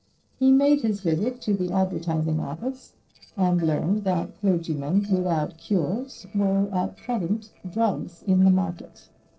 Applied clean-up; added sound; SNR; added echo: neural separator model SepFormer DNS4.